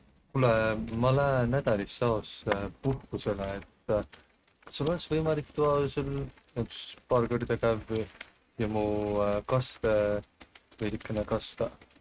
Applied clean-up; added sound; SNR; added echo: neural mask model RNNoise.